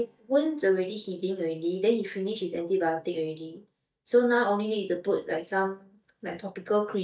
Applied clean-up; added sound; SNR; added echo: neural mask model DeepFilterNet 3.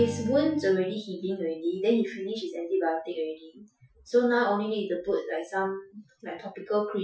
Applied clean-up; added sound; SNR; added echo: classical method Wiener filter.